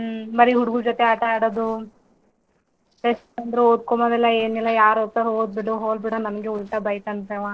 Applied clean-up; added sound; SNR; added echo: neural separator model SepFormer DNS4.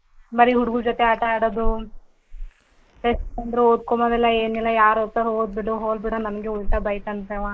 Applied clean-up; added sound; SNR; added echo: neural mask model Resemble Enhance denoiser.